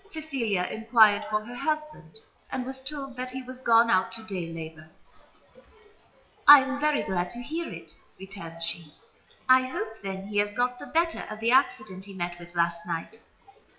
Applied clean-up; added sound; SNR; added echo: classical method WPE with log-MMSE.